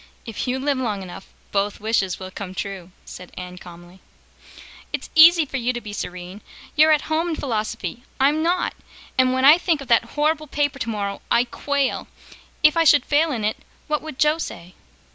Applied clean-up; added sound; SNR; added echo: none; none; none; none.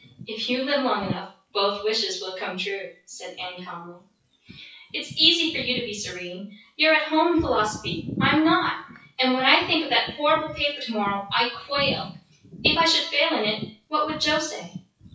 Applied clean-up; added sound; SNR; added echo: classical method WPE with log-MMSE.